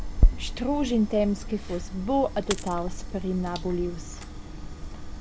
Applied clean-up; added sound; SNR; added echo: none; Chewing, mastication + Coin (dropping); -1 dB; none.